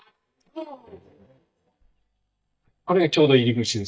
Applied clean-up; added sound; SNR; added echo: neural mask model DeepFilterNet 3.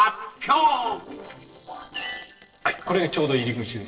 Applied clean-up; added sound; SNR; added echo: neural separator model SepFormer DNS4.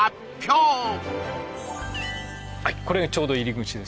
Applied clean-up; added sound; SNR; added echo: none; none; none; none.